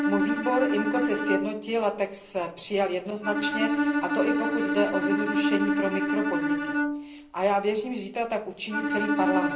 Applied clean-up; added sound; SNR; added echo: none; Bowed string instrument; -1 dB; reverberation time 0.5 s.